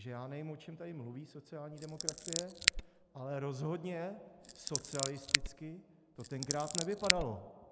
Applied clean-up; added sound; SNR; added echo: none; Scissors; -5 dB; none.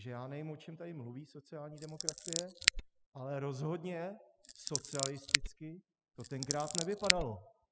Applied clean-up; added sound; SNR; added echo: classical method spectral subtraction.